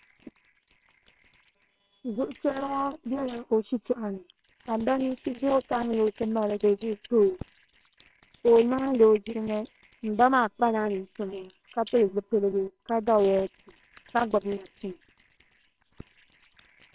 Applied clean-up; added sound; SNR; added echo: neural separator model SepFormer WHAMR!.